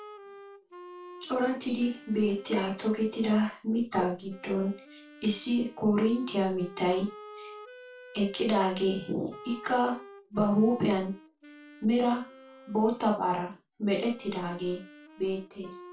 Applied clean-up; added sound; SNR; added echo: none; Wind instrument, woodwind instrument; 19 dB; reverberation time 0.2 s.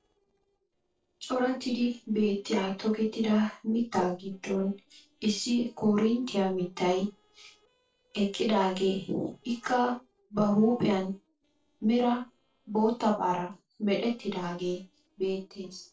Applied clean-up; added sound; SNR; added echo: neural separator model SepFormer DNS4.